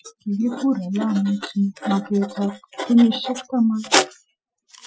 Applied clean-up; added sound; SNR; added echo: classical method Wiener filter.